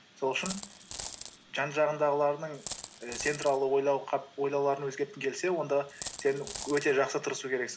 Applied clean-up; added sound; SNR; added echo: none; Coin (dropping); 11 dB; none.